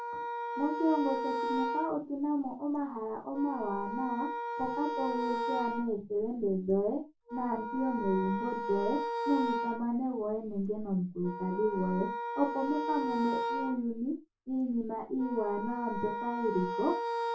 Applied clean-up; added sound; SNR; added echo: none; Wind instrument, woodwind instrument; 4 dB; reverberation time 0.3 s.